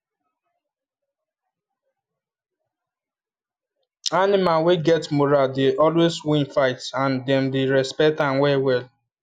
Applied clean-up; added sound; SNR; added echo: none; none; none; none.